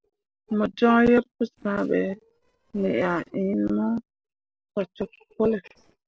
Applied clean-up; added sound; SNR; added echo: neural separator model SepFormer DNS4.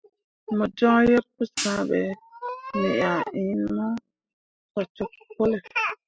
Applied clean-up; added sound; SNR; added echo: classical method spectral subtraction.